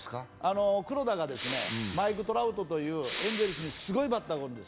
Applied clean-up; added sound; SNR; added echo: none; Respiratory sounds; 8 dB; none.